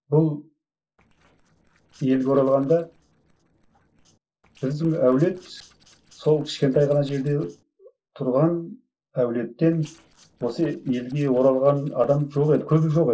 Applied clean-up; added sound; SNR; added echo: neural separator model SepFormer DNS4.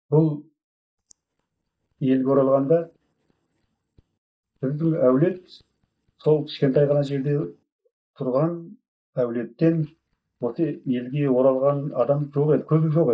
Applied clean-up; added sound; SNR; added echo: neural mask model DeepFilterNet 3.